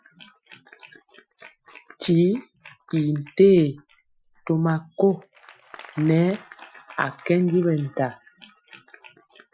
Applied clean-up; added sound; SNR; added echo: classical method Wiener filter.